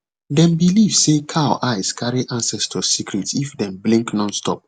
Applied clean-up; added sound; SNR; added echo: none; none; none; none.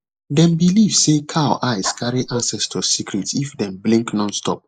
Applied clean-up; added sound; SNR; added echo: neural mask model Resemble Enhance denoiser.